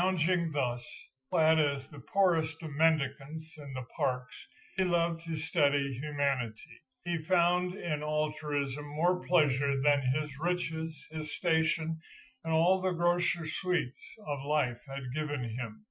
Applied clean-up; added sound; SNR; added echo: classical method Wiener filter.